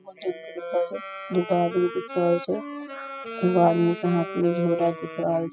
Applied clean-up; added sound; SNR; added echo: classical method spectral subtraction.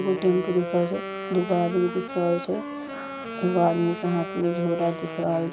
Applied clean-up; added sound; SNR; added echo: none; Wind instrument, woodwind instrument; 9 dB; none.